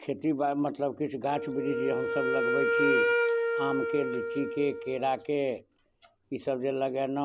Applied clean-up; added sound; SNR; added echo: none; Wind instrument, woodwind instrument; 0 dB; none.